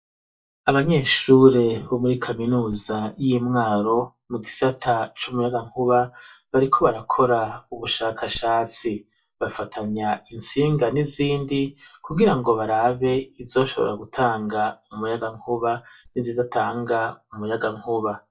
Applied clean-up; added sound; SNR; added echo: neural mask model DeepFilterNet 3.